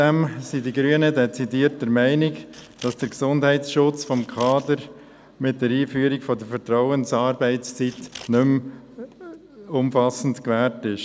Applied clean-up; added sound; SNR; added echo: none; Scissors; 20 dB; none.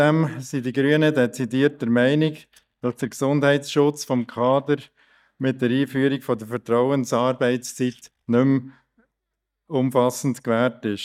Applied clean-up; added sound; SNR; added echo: neural mask model DeepFilterNet 3.